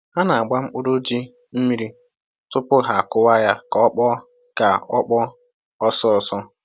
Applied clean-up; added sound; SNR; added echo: none; none; none; none.